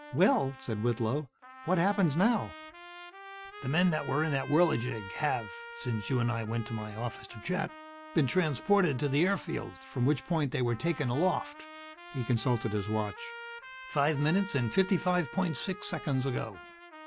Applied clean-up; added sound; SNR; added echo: none; Trumpet; 15 dB; none.